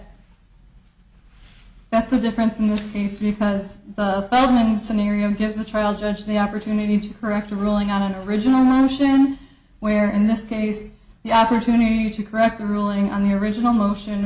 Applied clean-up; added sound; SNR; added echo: none; none; none; none.